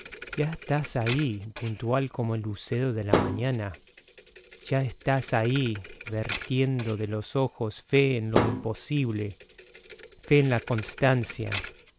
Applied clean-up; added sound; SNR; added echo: none; Thump, thud; 7 dB; none.